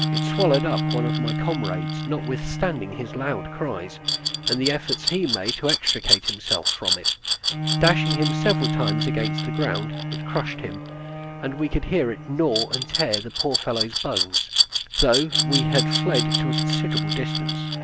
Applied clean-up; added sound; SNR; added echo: none; Glass + Bowed string instrument; -2 dB; none.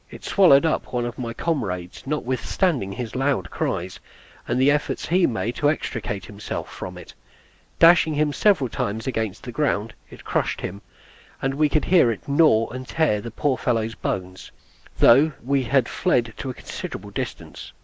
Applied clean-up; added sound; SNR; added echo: none; none; none; none.